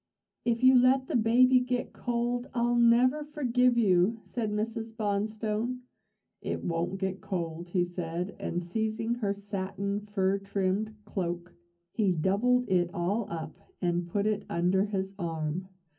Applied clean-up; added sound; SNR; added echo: none; none; none; reverberation time 0.3 s.